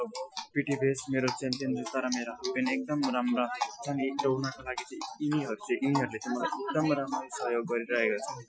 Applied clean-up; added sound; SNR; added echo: classical method Wiener filter.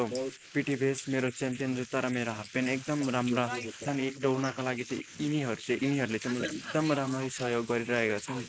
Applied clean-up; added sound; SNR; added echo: neural mask model Resemble Enhance denoiser.